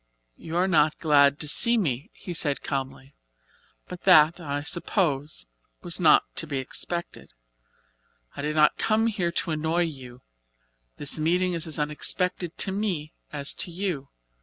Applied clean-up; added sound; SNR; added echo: none; none; none; none.